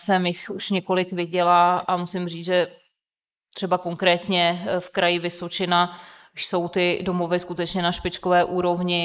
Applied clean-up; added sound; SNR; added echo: neural mask model Resemble Enhance denoiser.